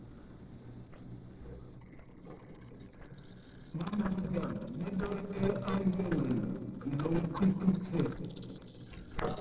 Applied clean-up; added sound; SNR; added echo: neural separator model SepFormer DNS4.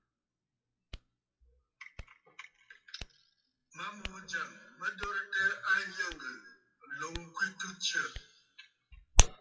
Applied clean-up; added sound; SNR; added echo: classical method WPE with log-MMSE.